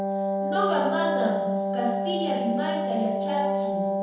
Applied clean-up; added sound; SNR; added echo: none; Wind instrument, woodwind instrument; -3 dB; reverberation time 0.9 s.